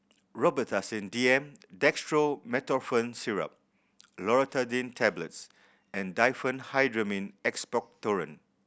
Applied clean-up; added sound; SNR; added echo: none; none; none; none.